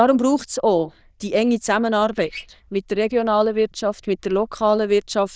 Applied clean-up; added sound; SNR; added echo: neural diffusion model UNIVERSE++.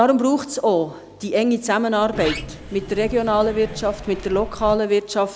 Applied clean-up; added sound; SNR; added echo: none; Sliding door; 12 dB; none.